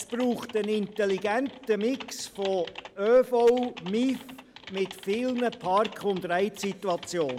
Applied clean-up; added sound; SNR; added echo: none; Typing; 18 dB; none.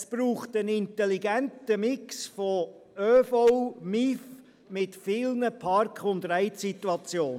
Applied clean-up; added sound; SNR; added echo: none; none; none; none.